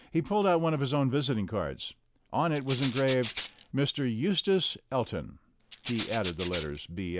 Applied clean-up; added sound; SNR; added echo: none; Rattle (instrument); 7 dB; none.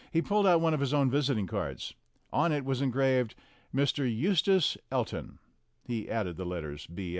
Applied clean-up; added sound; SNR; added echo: none; none; none; none.